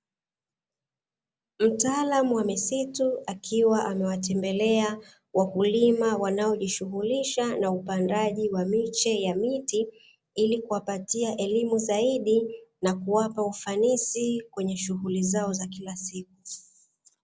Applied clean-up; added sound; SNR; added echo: none; none; none; none.